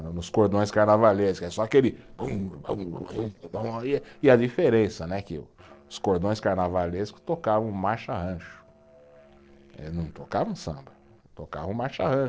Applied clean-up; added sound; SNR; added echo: neural separator model SepFormer DNS4.